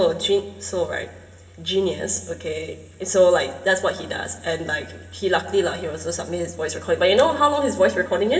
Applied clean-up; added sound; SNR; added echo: none; none; none; reverberation time 2.7 s.